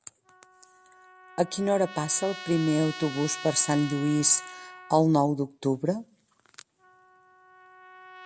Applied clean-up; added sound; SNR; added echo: none; Trumpet; 16 dB; none.